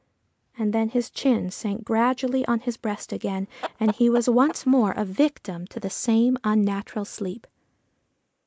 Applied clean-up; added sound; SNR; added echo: neural mask model Resemble Enhance denoiser.